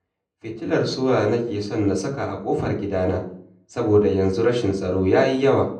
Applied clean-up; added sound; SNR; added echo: none; none; none; reverberation time 0.6 s.